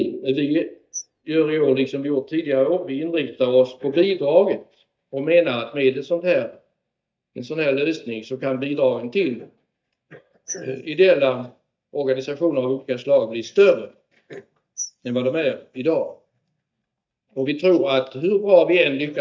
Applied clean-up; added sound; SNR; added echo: neural mask model DeepFilterNet 3.